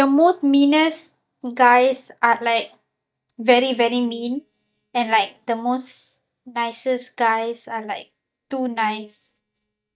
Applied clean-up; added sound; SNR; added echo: neural mask model DeepFilterNet 3.